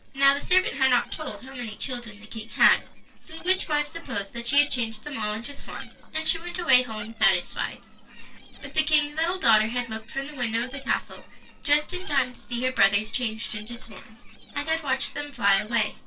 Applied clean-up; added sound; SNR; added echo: neural separator model SepFormer DNS4.